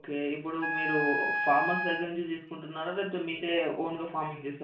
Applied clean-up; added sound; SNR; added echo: none; Wind instrument, woodwind instrument; 1 dB; reverberation time 0.3 s.